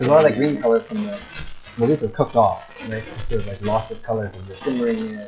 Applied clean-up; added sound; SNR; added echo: classical method log-MMSE.